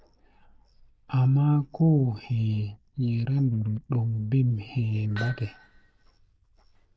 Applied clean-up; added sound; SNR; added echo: neural diffusion model UNIVERSE++.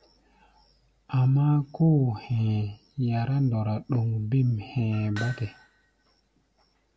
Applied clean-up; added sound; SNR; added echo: none; Hammer; 18 dB; none.